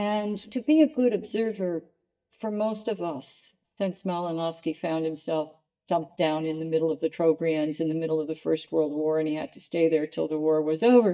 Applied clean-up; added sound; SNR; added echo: neural mask model DeepFilterNet 3.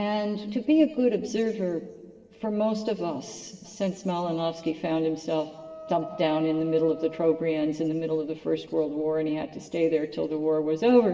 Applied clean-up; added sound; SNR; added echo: neural separator model SepFormer DNS4.